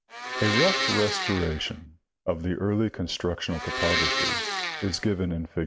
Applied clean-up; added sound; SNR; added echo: none; Domestic sounds, home sounds; 0 dB; none.